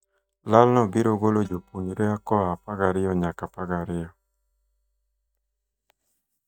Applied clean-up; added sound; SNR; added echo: neural mask model DeepFilterNet 3.